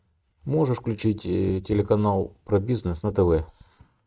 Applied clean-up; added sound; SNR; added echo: neural mask model RNNoise.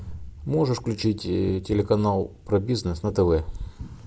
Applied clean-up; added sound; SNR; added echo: none; Gunshot, gunfire; 16 dB; none.